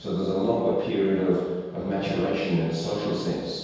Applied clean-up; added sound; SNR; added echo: none; none; none; reverberation time 1.2 s.